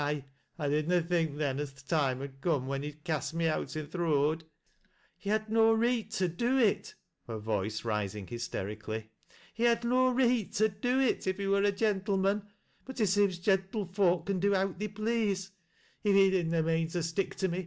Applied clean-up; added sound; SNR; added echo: none; none; none; none.